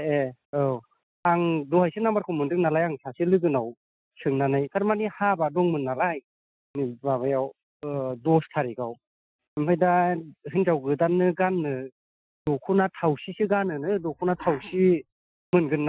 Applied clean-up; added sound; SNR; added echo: classical method Wiener filter.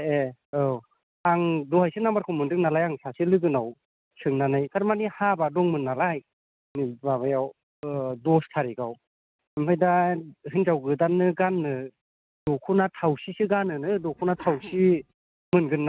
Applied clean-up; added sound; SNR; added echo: neural mask model RNNoise.